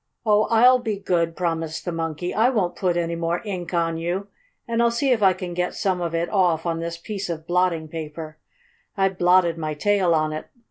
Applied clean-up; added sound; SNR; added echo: none; none; none; none.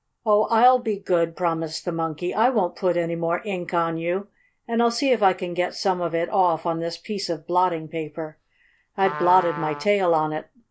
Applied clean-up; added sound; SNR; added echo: none; Trumpet; 13 dB; none.